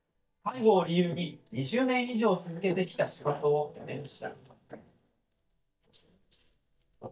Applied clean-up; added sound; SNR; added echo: neural mask model DeepFilterNet 3.